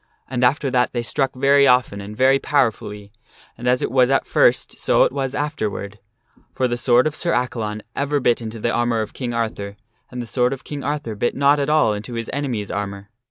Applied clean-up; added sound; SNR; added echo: none; none; none; none.